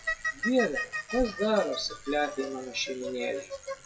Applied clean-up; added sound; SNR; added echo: classical method WPE with log-MMSE.